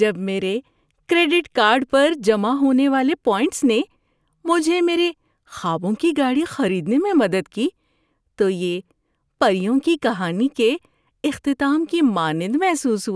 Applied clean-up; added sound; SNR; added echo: none; none; none; none.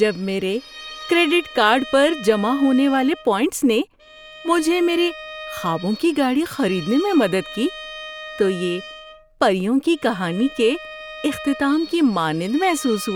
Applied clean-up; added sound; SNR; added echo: none; Bowed string instrument; 16 dB; none.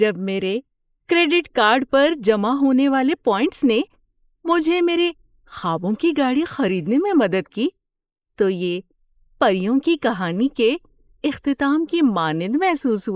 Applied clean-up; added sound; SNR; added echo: neural mask model Resemble Enhance denoiser.